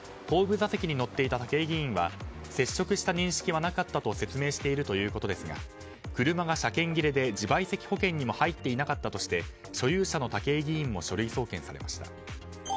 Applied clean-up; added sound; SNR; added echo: none; none; none; none.